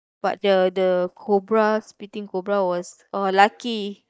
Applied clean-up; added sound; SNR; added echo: neural mask model DeepFilterNet 3.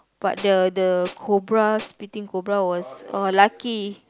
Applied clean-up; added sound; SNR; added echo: none; Tools; 17 dB; none.